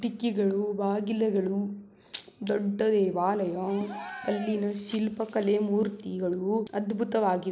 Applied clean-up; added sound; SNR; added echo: none; Cheering; 16 dB; none.